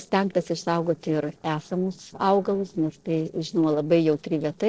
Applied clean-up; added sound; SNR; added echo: neural separator model SepFormer DNS4.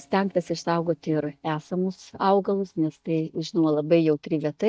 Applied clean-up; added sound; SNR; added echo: neural mask model DeepFilterNet 3.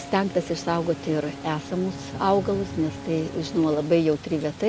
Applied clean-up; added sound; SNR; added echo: none; Brass instrument; 15 dB; none.